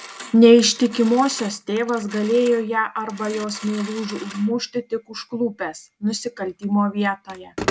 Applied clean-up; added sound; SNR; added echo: none; Telephone; 16 dB; none.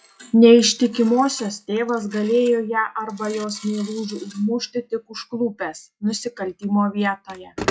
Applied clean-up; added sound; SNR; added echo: classical method log-MMSE.